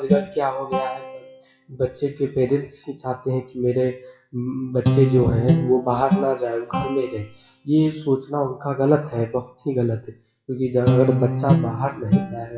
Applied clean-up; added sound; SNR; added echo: classical method WPE with log-MMSE.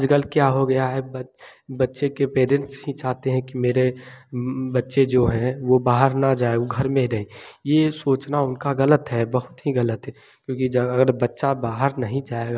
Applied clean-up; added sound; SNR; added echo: none; none; none; none.